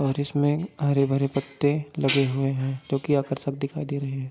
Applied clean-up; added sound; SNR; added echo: none; none; none; none.